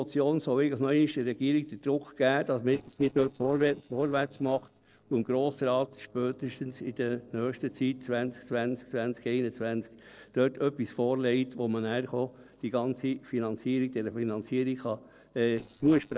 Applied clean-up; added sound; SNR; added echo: neural separator model SepFormer DNS4.